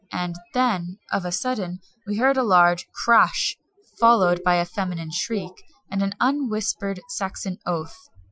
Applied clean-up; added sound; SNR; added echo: classical method Wiener filter.